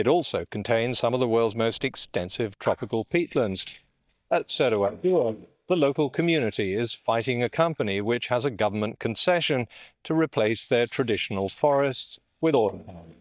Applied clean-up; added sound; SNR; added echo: neural mask model DeepFilterNet 3.